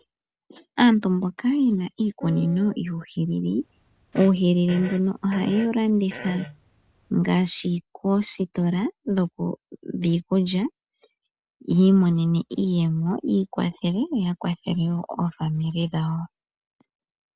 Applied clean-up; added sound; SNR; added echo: none; Piano + Fart; 16 dB; none.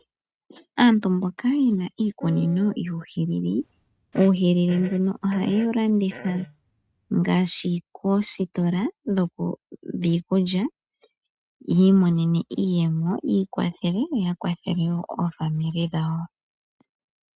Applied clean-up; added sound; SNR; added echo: neural mask model RNNoise.